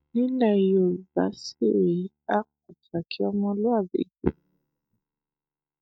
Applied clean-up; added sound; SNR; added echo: neural mask model DeepFilterNet 3.